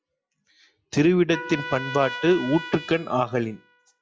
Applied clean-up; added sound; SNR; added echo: classical method log-MMSE.